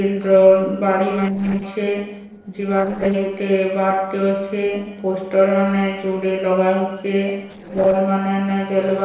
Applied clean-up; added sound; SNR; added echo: neural separator model SepFormer DNS4.